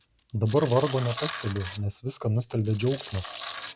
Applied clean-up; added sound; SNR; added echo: none; Tools; 13 dB; none.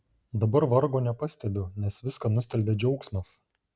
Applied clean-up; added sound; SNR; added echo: none; none; none; none.